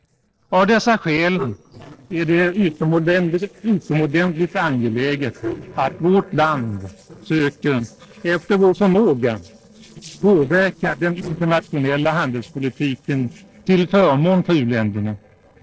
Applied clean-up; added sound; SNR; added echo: neural separator model SepFormer DNS4.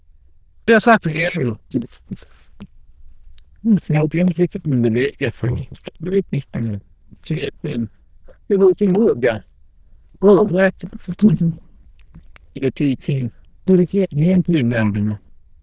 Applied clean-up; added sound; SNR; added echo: neural diffusion model UNIVERSE++.